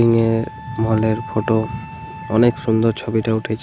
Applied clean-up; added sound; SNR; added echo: none; Wind instrument, woodwind instrument; 17 dB; none.